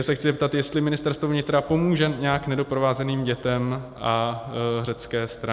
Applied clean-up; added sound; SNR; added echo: none; none; none; none.